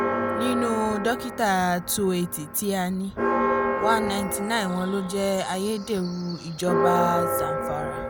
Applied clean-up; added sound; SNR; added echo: none; Church bell; 2 dB; none.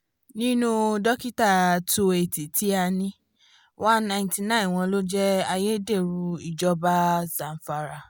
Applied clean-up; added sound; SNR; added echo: none; none; none; none.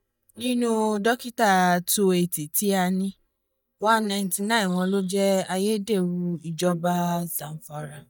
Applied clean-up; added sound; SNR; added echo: neural mask model DeepFilterNet 3.